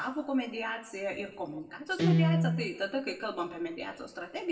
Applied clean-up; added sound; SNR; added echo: none; Guitar; -5 dB; reverberation time 0.7 s.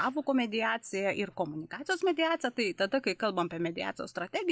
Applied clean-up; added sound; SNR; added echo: none; none; none; none.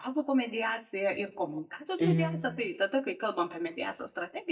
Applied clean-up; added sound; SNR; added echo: neural mask model DeepFilterNet 3.